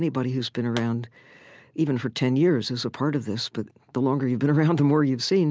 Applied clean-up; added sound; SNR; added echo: none; Explosion; 18 dB; none.